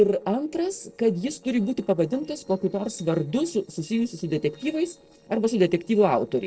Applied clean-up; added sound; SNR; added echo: neural separator model SepFormer DNS4.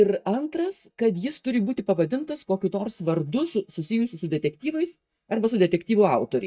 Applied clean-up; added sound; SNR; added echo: neural mask model DeepFilterNet 3.